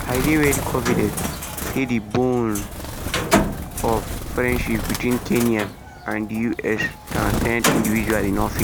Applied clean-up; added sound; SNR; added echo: none; Bird; 3 dB; none.